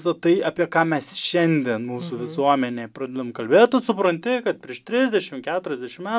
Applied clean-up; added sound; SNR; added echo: none; none; none; none.